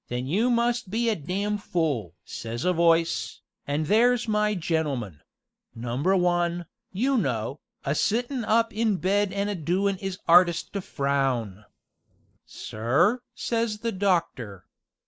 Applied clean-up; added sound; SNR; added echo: neural mask model Resemble Enhance denoiser.